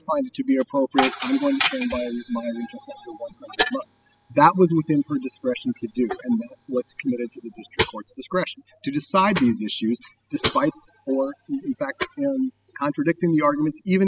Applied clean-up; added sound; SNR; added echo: classical method spectral subtraction.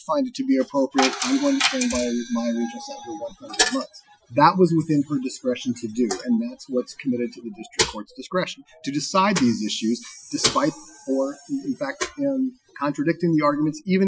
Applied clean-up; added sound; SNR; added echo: classical method Wiener filter.